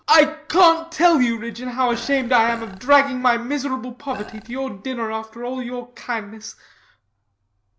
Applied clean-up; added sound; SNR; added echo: none; Burping, eructation; 18 dB; none.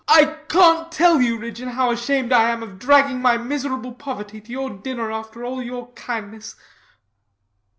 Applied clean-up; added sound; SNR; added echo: none; none; none; none.